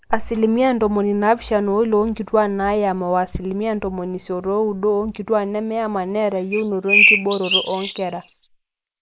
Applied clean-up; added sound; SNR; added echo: neural mask model Resemble Enhance denoiser.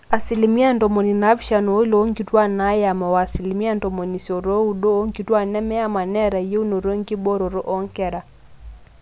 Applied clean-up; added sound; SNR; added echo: none; none; none; none.